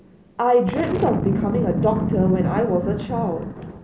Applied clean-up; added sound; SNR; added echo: none; Boom; 2 dB; none.